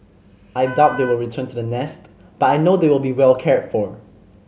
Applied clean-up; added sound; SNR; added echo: none; Wind instrument, woodwind instrument; 15 dB; none.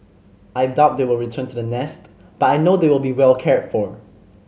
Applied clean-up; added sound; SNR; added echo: none; none; none; none.